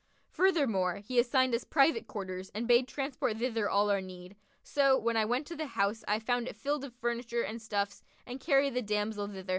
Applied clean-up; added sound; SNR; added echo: none; none; none; none.